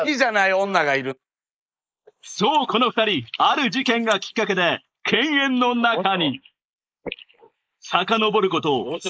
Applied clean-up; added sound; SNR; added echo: neural mask model Resemble Enhance denoiser.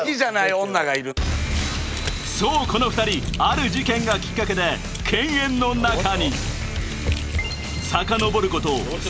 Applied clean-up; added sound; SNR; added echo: none; Typing; 15 dB; none.